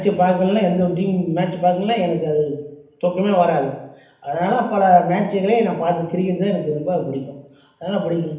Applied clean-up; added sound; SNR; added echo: none; none; none; reverberation time 0.8 s.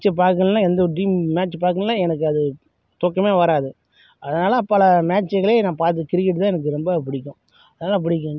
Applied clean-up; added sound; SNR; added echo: none; none; none; none.